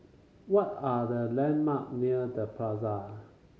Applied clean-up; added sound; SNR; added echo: none; none; none; none.